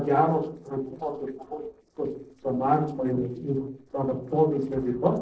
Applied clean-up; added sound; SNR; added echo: neural separator model SepFormer DNS4.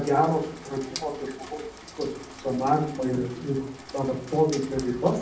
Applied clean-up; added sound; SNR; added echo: none; Rain; 16 dB; reverberation time 0.6 s.